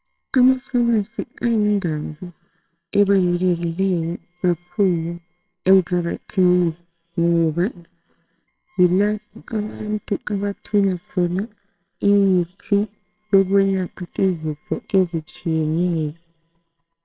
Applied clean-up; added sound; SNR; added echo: neural separator model SepFormer WHAMR!.